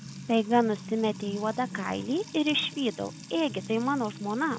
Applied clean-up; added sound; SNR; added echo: none; Trickle, dribble / Water tap, faucet / Music; 13 dB; none.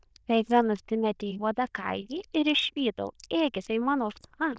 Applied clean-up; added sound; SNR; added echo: neural diffusion model UNIVERSE++.